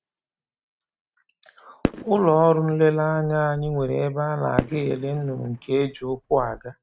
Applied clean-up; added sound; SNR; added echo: neural mask model RNNoise.